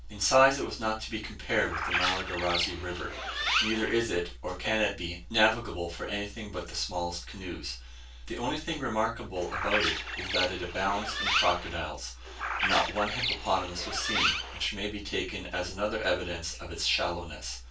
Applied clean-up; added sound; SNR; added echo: none; Bird; 1 dB; reverberation time 0.2 s.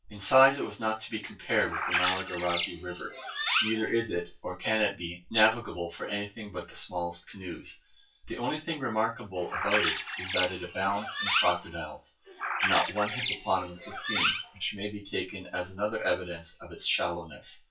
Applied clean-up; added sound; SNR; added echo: classical method WPE with log-MMSE.